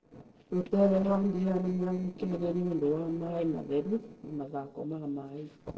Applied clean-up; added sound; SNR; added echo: neural separator model SepFormer DNS4.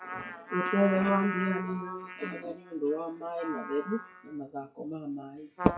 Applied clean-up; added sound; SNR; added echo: classical method WPE with log-MMSE.